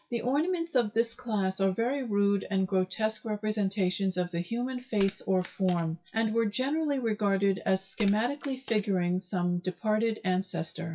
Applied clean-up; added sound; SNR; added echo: classical method WPE with log-MMSE.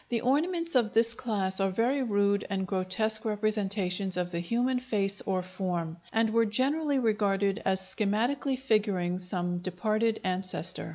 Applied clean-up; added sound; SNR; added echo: none; none; none; none.